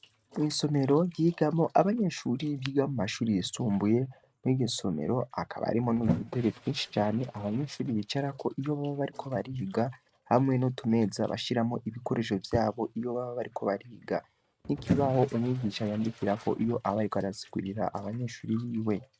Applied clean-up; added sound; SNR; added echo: neural mask model RNNoise.